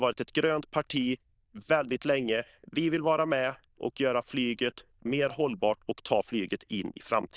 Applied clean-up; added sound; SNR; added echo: neural diffusion model UNIVERSE++.